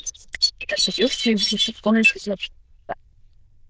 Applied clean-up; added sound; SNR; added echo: neural diffusion model UNIVERSE++.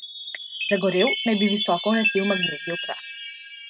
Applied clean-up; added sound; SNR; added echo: none; Chime; 1 dB; none.